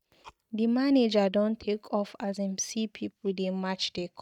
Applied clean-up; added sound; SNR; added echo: neural mask model DeepFilterNet 3.